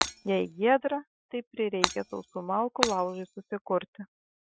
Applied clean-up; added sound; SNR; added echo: classical method Wiener filter.